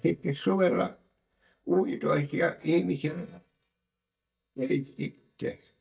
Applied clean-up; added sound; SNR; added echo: neural mask model DeepFilterNet 3.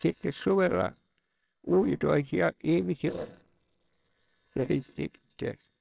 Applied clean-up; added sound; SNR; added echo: neural separator model SepFormer WHAMR!.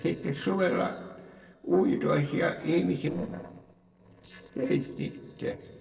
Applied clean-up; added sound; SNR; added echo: neural separator model SepFormer DNS4.